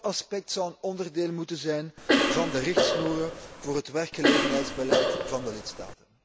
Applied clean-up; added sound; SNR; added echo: none; Cough; -4 dB; none.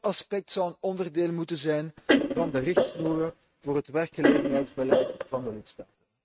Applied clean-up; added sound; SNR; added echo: neural mask model RNNoise.